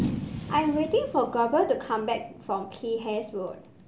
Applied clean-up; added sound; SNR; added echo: none; Fireworks; 9 dB; none.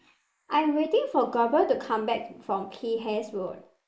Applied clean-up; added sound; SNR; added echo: neural mask model Resemble Enhance denoiser.